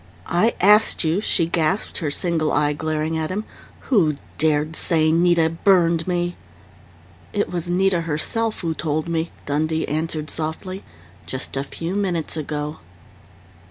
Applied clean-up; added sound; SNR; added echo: none; none; none; none.